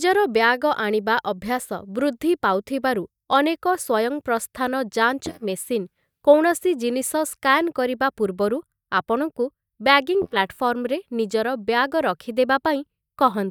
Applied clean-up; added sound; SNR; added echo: neural mask model DeepFilterNet 3.